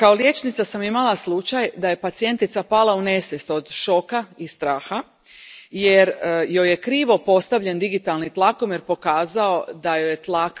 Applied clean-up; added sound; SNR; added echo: none; none; none; none.